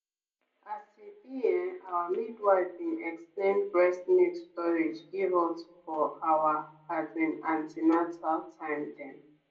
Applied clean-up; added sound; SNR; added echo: none; none; none; reverberation time 0.2 s.